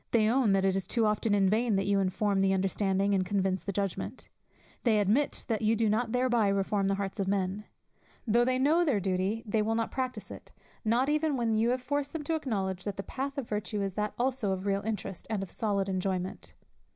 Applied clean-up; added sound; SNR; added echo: none; none; none; none.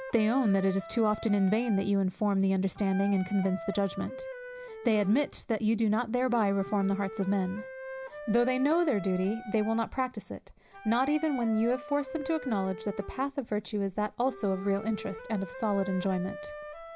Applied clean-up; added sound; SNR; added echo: none; Wind instrument, woodwind instrument; 14 dB; none.